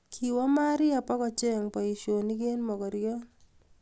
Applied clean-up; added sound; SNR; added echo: none; none; none; none.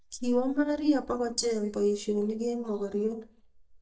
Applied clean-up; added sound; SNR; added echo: neural mask model DeepFilterNet 3.